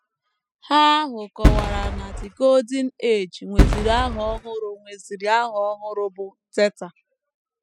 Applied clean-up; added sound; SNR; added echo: classical method spectral subtraction.